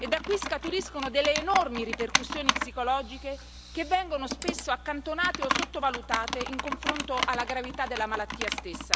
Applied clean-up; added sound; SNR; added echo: none; Computer keyboard; 3 dB; none.